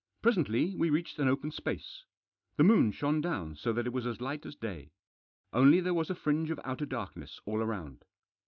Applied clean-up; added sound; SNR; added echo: none; none; none; none.